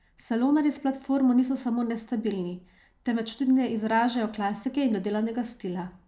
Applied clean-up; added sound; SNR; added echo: none; none; none; none.